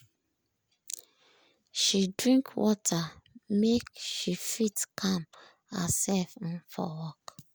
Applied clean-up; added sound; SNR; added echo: none; none; none; none.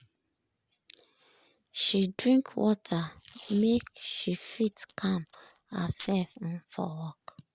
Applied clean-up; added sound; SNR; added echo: none; Packing tape, duct tape; 19 dB; none.